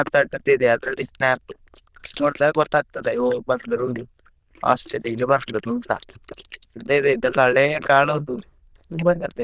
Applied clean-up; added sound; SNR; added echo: neural diffusion model UNIVERSE++.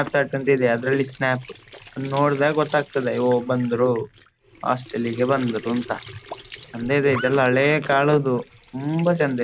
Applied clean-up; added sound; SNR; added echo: none; Squeak / Trickle, dribble / Sink (filling or washing); 17 dB; none.